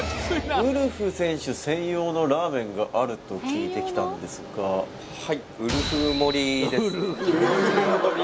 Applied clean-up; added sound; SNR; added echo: none; none; none; none.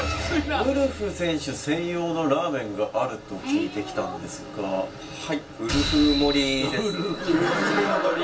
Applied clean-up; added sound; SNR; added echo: none; none; none; reverberation time 0.2 s.